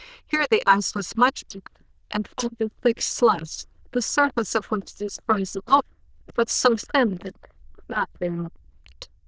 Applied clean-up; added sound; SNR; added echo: neural diffusion model UNIVERSE++.